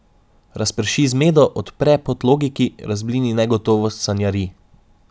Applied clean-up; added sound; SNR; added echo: none; none; none; none.